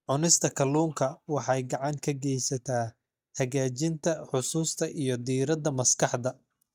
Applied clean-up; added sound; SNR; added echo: neural mask model DeepFilterNet 3.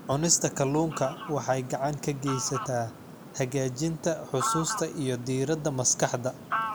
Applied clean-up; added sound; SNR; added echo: none; Fowl; 9 dB; none.